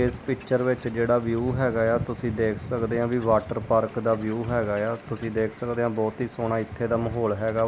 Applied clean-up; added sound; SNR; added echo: none; Wild animals; 19 dB; none.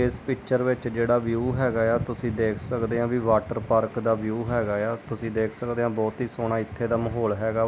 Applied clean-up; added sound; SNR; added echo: none; none; none; none.